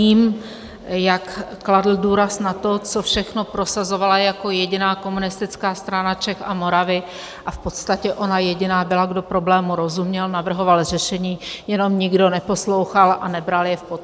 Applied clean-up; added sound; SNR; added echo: none; none; none; none.